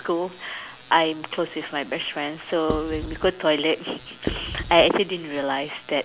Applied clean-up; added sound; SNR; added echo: none; Writing; 7 dB; none.